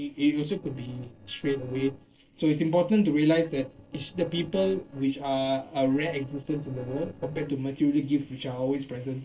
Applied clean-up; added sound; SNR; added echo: neural separator model SepFormer DNS4.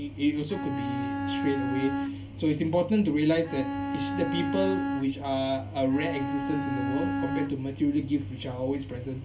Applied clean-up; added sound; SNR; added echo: none; Bowed string instrument; 2 dB; reverberation time 0.2 s.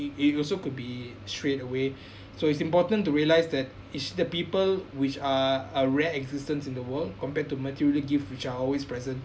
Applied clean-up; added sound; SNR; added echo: none; none; none; none.